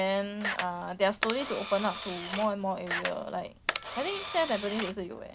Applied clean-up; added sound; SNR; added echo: none; Camera; 5 dB; none.